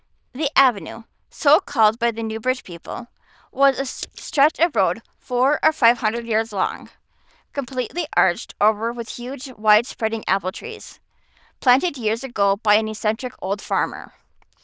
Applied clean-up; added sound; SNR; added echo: neural diffusion model UNIVERSE++.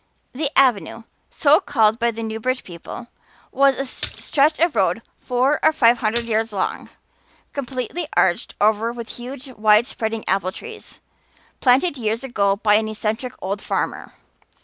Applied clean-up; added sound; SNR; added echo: none; Splash, splatter; 10 dB; none.